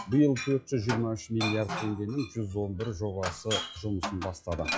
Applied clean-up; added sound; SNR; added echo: classical method log-MMSE.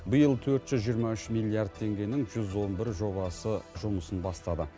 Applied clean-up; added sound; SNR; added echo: none; none; none; none.